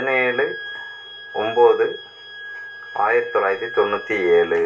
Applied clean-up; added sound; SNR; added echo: none; Wind instrument, woodwind instrument; 14 dB; reverberation time 0.2 s.